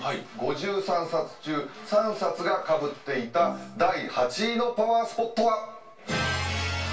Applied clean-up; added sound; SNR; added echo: none; Bowed string instrument; 19 dB; reverberation time 0.2 s.